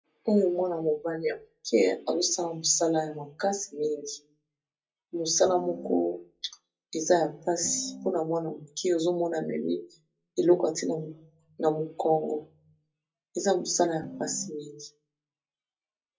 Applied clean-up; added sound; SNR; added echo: classical method WPE with log-MMSE.